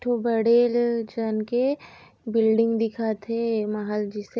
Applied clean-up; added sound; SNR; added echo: none; none; none; none.